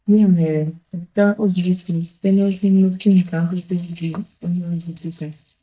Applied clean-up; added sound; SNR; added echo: neural mask model DeepFilterNet 3.